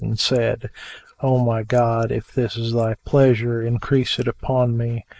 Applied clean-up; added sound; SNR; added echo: neural mask model Resemble Enhance denoiser.